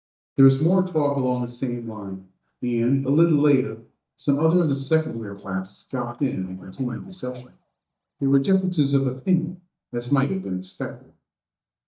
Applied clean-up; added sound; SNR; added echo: neural mask model DeepFilterNet 3.